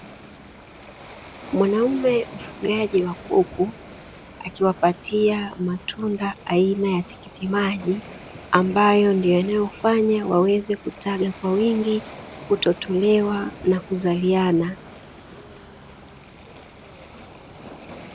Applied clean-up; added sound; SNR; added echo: none; Waves, surf; 18 dB; none.